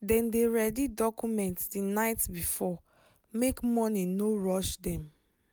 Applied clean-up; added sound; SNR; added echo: none; none; none; none.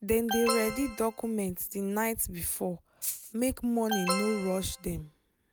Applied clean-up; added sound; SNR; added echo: none; Alarm + Rattle (instrument); 5 dB; none.